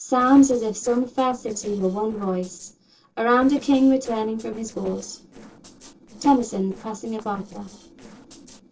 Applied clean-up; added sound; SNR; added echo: neural separator model SepFormer DNS4.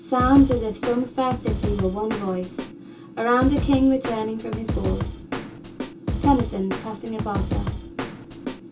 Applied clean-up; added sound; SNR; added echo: none; Snare drum / Drum kit; 4 dB; reverberation time 0.2 s.